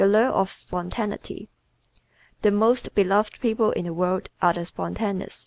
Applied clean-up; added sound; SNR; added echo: none; none; none; none.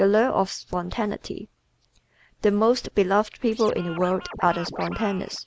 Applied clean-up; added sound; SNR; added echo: none; Scratching (performance technique); 13 dB; none.